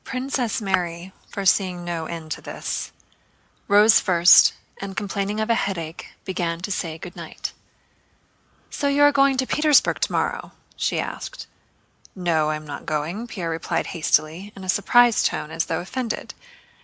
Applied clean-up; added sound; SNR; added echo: none; none; none; none.